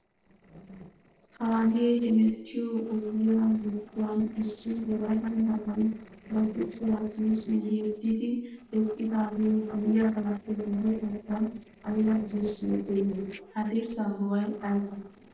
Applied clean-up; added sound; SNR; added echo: neural separator model SepFormer DNS4.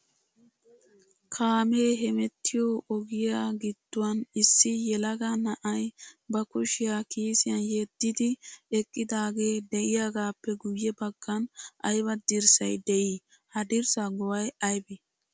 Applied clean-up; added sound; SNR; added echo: none; none; none; none.